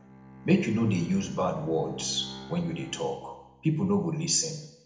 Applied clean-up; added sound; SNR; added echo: none; Bowed string instrument; 15 dB; reverberation time 0.7 s.